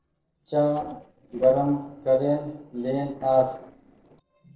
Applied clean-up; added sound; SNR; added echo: neural separator model SepFormer DNS4.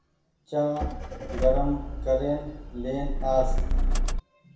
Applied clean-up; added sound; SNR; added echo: none; Motor vehicle (road); -2 dB; reverberation time 0.8 s.